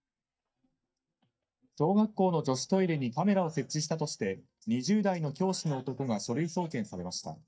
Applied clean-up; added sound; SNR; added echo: neural mask model DeepFilterNet 3.